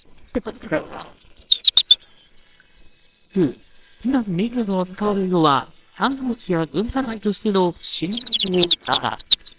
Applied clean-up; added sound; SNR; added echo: neural separator model SepFormer WHAMR!.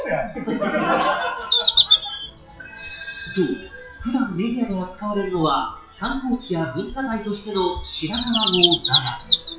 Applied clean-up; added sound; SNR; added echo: classical method WPE with log-MMSE.